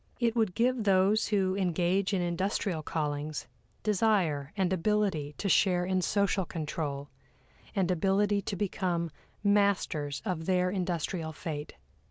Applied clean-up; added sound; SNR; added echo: none; none; none; none.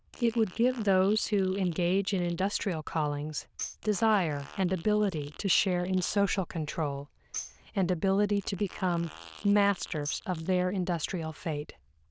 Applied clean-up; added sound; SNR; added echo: neural diffusion model UNIVERSE++.